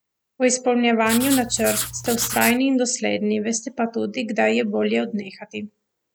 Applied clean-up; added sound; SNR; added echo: none; Writing; 6 dB; none.